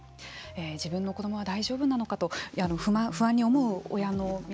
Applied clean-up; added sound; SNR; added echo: none; none; none; none.